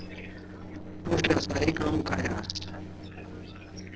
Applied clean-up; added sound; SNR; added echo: neural separator model SepFormer DNS4.